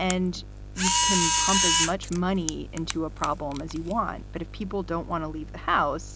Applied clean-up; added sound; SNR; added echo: none; Camera; 0 dB; none.